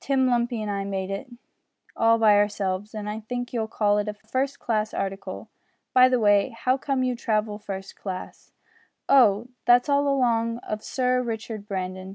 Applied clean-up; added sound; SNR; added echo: none; none; none; none.